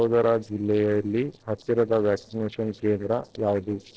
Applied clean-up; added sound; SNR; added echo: neural separator model SepFormer DNS4.